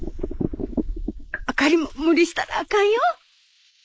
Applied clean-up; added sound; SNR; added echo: neural mask model Resemble Enhance denoiser.